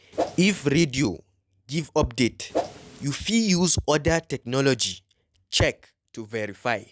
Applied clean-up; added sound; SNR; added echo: none; Whoosh, swoosh, swish; 5 dB; none.